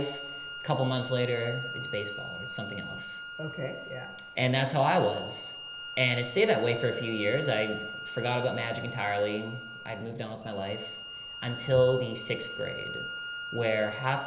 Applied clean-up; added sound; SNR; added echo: none; Bowed string instrument; 9 dB; reverberation time 0.8 s.